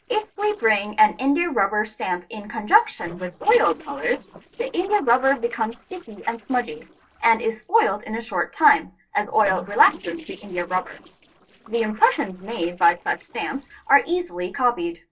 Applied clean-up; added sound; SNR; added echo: neural separator model SepFormer DNS4.